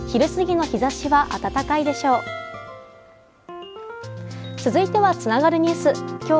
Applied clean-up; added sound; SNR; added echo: none; none; none; none.